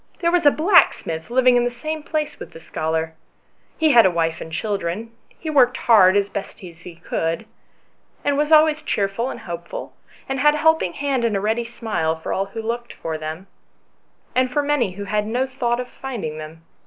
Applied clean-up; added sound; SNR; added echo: none; none; none; none.